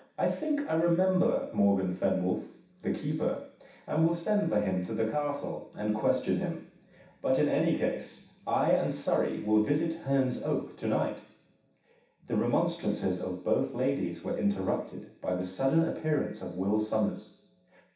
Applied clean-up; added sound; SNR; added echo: none; none; none; reverberation time 0.7 s.